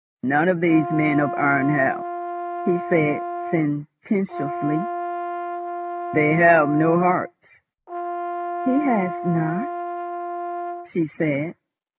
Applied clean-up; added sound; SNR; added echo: none; Brass instrument; 6 dB; none.